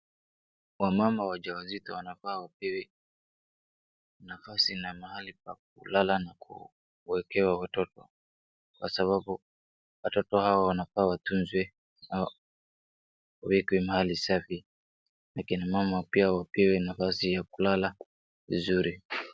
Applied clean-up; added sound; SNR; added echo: none; none; none; none.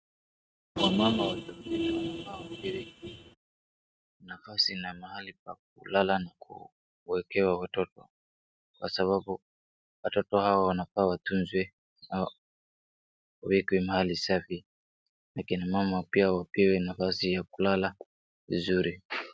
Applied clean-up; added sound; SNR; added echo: neural mask model RNNoise.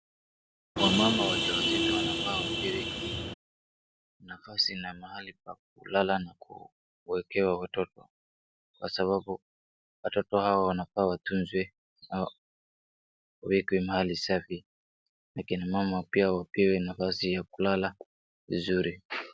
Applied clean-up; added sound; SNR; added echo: none; Vehicle horn, car horn, honking; -3 dB; none.